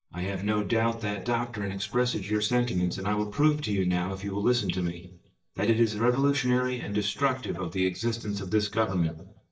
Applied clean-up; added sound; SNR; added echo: neural mask model DeepFilterNet 3.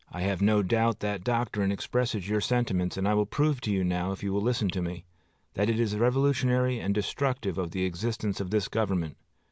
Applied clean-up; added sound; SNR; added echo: none; none; none; none.